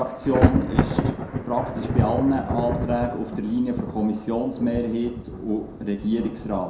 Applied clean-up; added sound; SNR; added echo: none; Thunder; 1 dB; reverberation time 0.5 s.